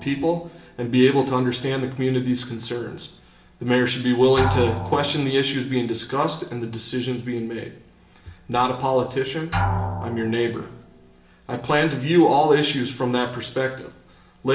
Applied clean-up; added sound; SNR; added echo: none; Drum; 11 dB; reverberation time 0.7 s.